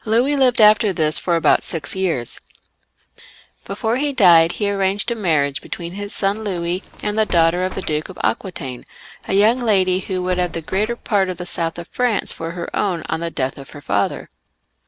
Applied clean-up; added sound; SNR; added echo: none; Bus; 15 dB; none.